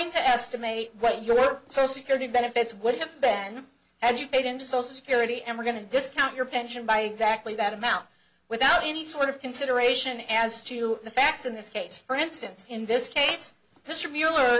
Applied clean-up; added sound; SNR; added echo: none; none; none; none.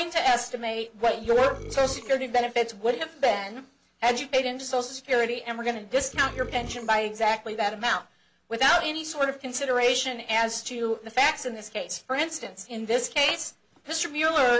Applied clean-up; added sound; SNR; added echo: none; Burping, eructation; 14 dB; none.